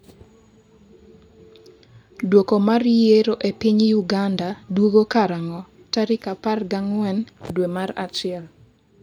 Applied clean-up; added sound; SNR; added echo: none; none; none; none.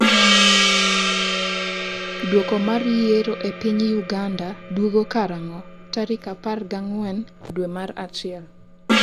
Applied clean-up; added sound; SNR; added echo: none; Gong; -1 dB; none.